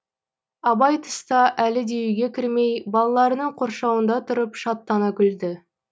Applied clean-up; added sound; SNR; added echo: none; none; none; none.